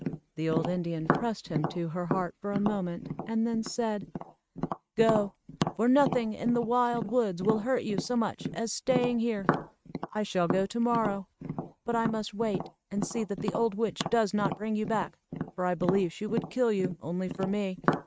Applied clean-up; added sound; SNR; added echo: neural mask model RNNoise.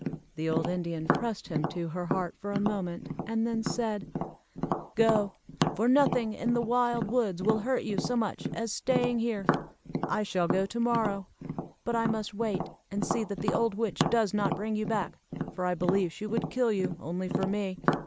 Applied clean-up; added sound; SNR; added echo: none; Tap; 4 dB; none.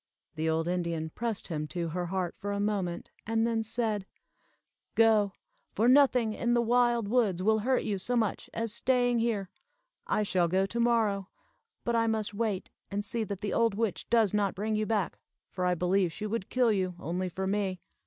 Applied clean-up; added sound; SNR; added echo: none; none; none; none.